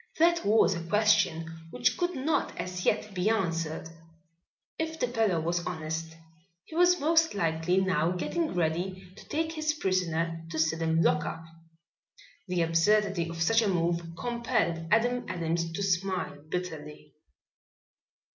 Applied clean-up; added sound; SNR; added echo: none; none; none; none.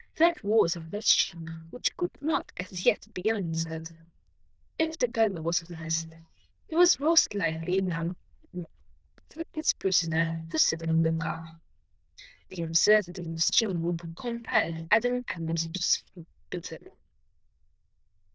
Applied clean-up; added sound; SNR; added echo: neural diffusion model UNIVERSE++.